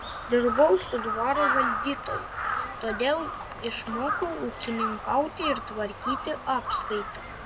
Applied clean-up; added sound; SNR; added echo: none; Crow; 3 dB; none.